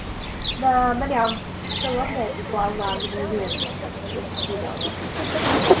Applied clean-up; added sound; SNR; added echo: none; Cricket; -2 dB; none.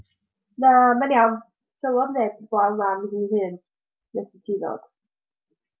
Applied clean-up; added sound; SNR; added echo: none; none; none; none.